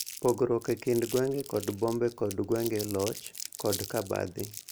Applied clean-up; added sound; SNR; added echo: none; Crumpling, crinkling; 12 dB; none.